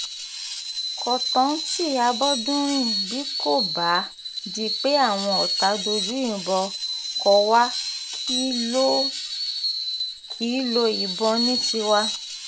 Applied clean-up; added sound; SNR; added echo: none; Screech; 3 dB; none.